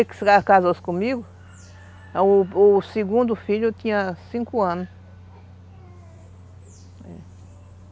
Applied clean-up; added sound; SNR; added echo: none; none; none; none.